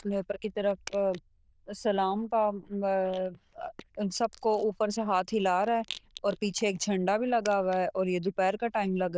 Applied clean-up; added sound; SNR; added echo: neural diffusion model UNIVERSE++.